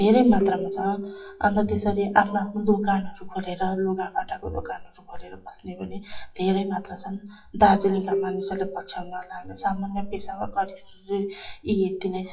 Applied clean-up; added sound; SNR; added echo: classical method WPE with log-MMSE.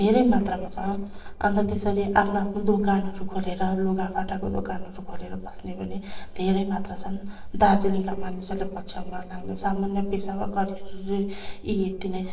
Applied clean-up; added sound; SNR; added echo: neural separator model SepFormer DNS4.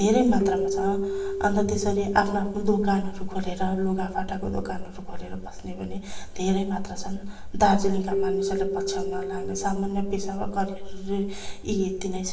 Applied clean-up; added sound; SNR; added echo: none; Keyboard (musical); 8 dB; reverberation time 0.6 s.